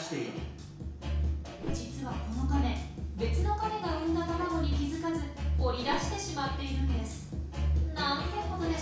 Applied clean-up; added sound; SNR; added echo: none; Whoosh, swoosh, swish; 17 dB; reverberation time 0.6 s.